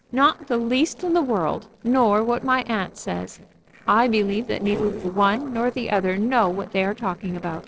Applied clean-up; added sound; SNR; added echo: neural separator model SepFormer DNS4.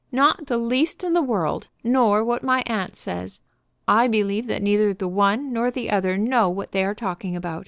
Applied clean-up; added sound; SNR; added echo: none; none; none; none.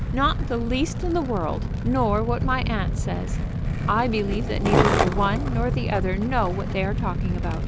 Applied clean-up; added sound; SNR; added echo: none; Fire + Skateboard; -2 dB; none.